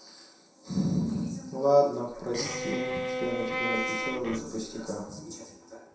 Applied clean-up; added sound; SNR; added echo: none; Bowed string instrument; 3 dB; reverberation time 0.7 s.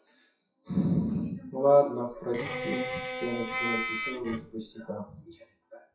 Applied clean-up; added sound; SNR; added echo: classical method WPE with log-MMSE.